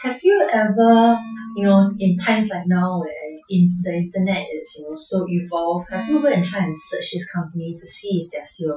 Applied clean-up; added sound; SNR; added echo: classical method Wiener filter.